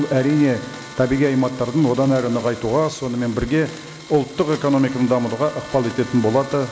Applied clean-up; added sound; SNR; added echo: none; Domestic sounds, home sounds + Bowed string instrument; 17 dB; none.